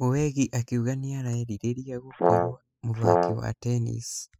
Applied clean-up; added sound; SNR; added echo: classical method spectral subtraction.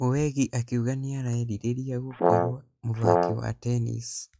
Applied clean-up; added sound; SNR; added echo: classical method log-MMSE.